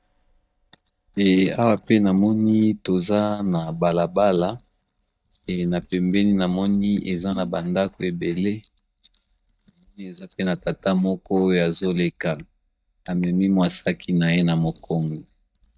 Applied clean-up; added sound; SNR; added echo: neural mask model DeepFilterNet 3.